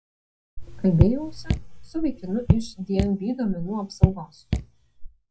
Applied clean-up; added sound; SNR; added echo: classical method WPE with log-MMSE.